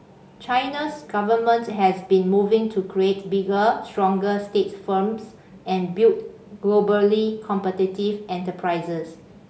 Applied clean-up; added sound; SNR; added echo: none; none; none; none.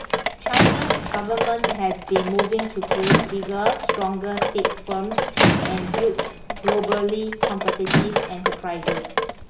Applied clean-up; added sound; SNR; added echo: none; Drip + Squeak / Rattle / Slam; -4 dB; none.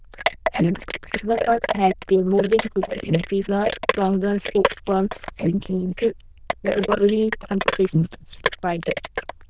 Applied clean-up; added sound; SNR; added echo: neural diffusion model UNIVERSE++.